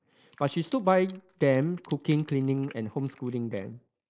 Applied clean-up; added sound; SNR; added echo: neural mask model Resemble Enhance denoiser.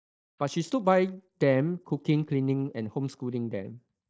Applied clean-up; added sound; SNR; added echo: neural mask model DeepFilterNet 3.